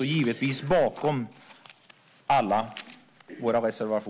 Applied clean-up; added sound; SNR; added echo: none; none; none; none.